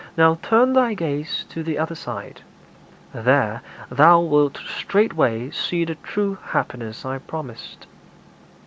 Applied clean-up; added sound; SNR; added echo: none; none; none; none.